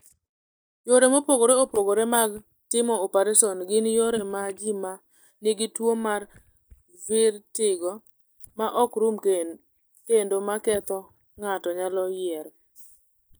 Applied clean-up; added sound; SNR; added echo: neural mask model DeepFilterNet 3.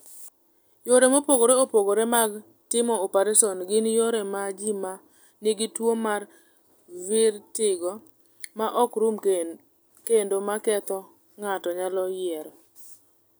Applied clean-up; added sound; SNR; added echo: none; none; none; none.